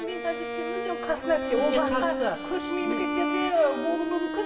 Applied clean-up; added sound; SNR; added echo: none; Bowed string instrument; 3 dB; reverberation time 0.8 s.